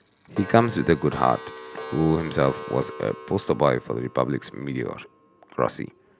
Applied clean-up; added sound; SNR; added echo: none; Clock; 15 dB; none.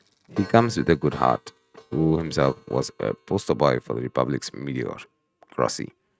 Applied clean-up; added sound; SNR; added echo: neural mask model RNNoise.